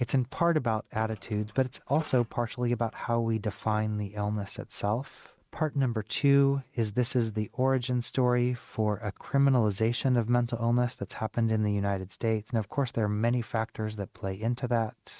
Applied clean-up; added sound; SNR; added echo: neural mask model RNNoise.